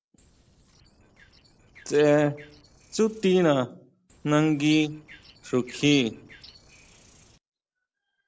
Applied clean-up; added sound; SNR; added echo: neural separator model SepFormer DNS4.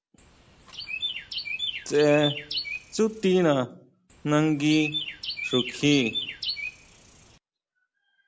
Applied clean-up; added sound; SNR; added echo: none; Chirp, tweet; 8 dB; none.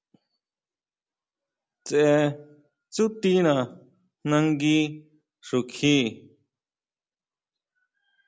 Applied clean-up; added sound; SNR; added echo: none; none; none; none.